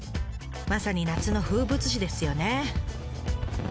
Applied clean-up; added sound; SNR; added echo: none; none; none; none.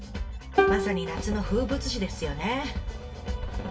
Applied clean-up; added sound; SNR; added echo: none; Plucked string instrument; 0 dB; reverberation time 0.1 s.